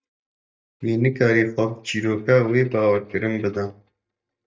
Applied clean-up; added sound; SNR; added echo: neural mask model DeepFilterNet 3.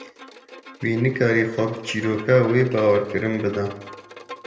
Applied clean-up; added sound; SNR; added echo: none; Bowed string instrument; 19 dB; reverberation time 0.8 s.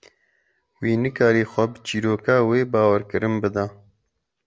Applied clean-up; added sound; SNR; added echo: none; none; none; none.